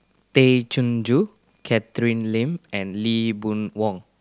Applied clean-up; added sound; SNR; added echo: none; none; none; none.